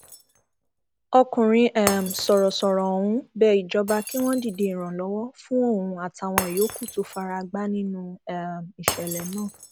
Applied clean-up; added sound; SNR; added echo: none; Shatter; 12 dB; none.